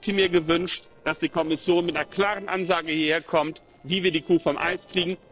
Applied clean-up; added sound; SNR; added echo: neural separator model SepFormer DNS4.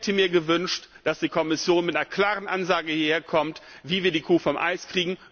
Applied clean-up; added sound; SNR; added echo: none; none; none; none.